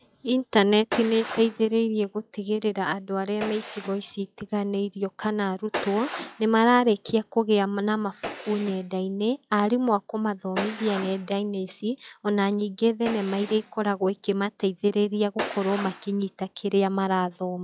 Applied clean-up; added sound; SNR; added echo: classical method log-MMSE.